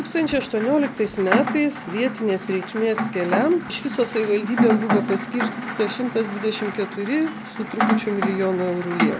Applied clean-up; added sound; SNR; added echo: none; Rain; 3 dB; none.